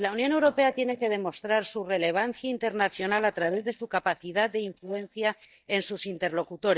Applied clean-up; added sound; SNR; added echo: neural mask model DeepFilterNet 3.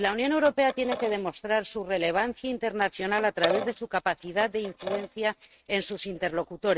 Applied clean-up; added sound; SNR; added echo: neural mask model RNNoise.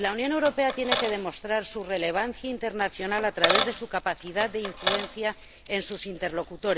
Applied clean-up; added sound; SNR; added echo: none; Coin (dropping); 5 dB; none.